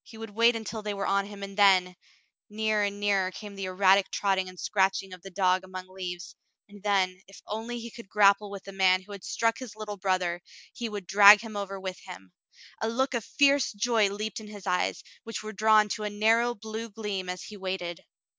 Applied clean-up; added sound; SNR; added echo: none; none; none; none.